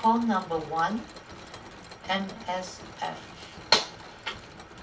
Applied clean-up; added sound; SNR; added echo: none; Mechanisms; 15 dB; reverberation time 0.2 s.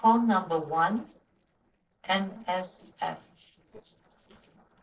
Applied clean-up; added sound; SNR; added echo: neural separator model SepFormer DNS4.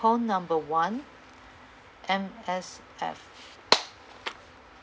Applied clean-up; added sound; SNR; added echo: none; none; none; none.